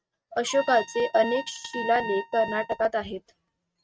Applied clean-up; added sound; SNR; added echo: neural mask model RNNoise.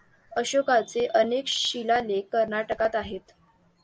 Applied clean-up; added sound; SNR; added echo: none; none; none; none.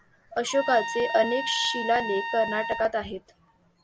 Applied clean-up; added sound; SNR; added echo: none; Trumpet; 6 dB; none.